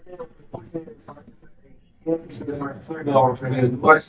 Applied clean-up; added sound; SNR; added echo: neural mask model DeepFilterNet 3.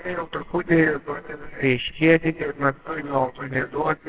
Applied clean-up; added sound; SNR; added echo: neural separator model SepFormer WHAMR!.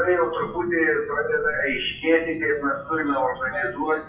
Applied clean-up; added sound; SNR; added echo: classical method WPE with log-MMSE.